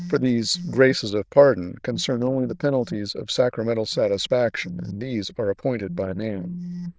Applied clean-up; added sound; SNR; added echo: neural diffusion model UNIVERSE++.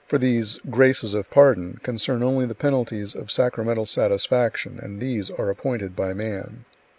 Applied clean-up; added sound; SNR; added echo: none; none; none; none.